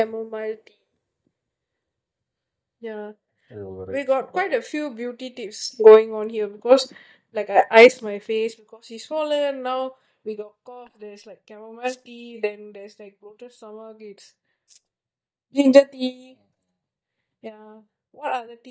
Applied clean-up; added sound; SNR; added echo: neural mask model DeepFilterNet 3.